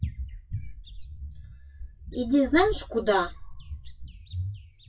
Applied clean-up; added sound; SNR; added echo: classical method WPE with log-MMSE.